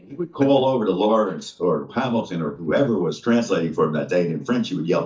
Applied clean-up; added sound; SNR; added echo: neural mask model DeepFilterNet 3.